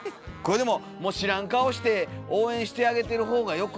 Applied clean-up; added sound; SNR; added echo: none; none; none; none.